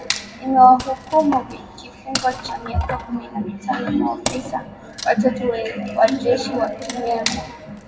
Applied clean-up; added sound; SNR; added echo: none; Wood; 12 dB; reverberation time 0.3 s.